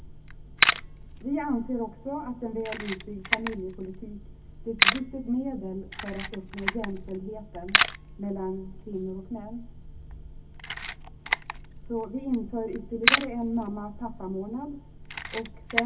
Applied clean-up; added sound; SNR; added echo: none; Camera; -2 dB; reverberation time 0.3 s.